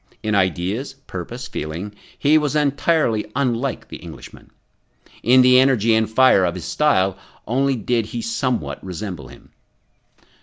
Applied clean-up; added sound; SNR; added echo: none; none; none; none.